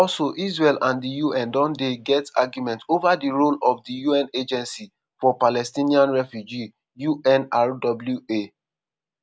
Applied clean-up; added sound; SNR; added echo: none; none; none; none.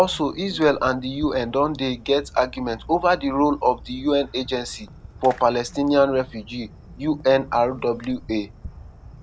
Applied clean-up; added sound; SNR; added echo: none; Fireworks; 19 dB; none.